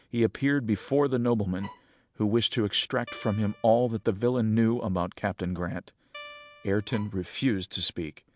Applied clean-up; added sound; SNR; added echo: none; Guitar + Bowed string instrument; 19 dB; none.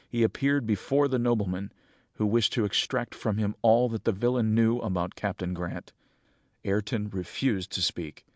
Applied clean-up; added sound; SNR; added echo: none; none; none; none.